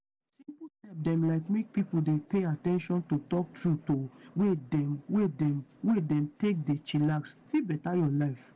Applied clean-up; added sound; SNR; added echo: none; none; none; none.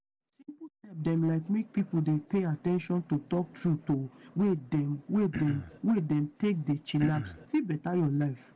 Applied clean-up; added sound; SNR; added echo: none; Cough; 8 dB; none.